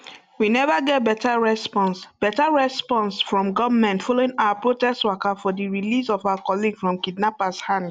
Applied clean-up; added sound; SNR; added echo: none; none; none; none.